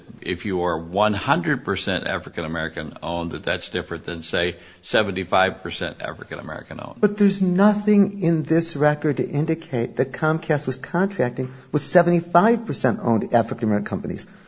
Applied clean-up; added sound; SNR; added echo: none; none; none; none.